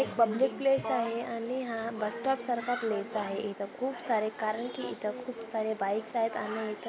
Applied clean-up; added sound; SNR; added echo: none; none; none; none.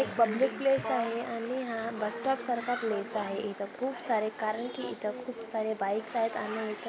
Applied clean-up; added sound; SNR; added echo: none; Bicycle; 17 dB; none.